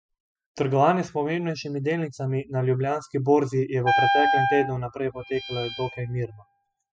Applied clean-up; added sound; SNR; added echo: classical method spectral subtraction.